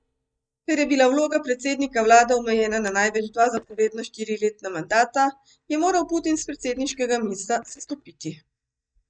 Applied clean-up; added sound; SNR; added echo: neural mask model DeepFilterNet 3.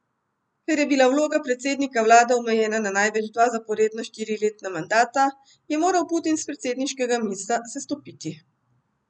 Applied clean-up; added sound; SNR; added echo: none; none; none; none.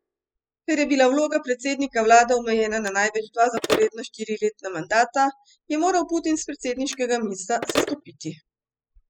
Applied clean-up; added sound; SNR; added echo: classical method spectral subtraction.